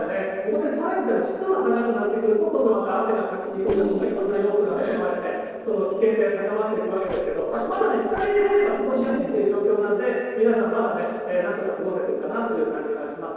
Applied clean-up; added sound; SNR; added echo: neural separator model SepFormer DNS4.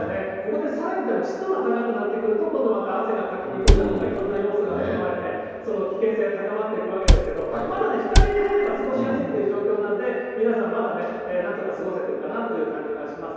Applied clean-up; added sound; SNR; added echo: none; Cupboard open or close; -4 dB; reverberation time 2.2 s.